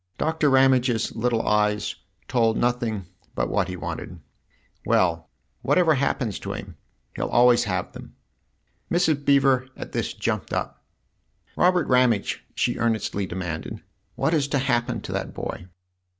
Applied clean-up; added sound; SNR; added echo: none; none; none; none.